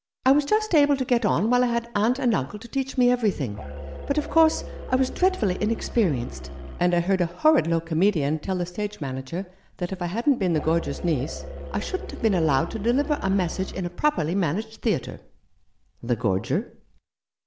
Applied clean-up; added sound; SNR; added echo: none; Musical instrument; 10 dB; none.